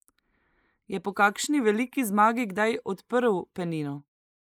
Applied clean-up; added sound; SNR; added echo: neural mask model Resemble Enhance denoiser.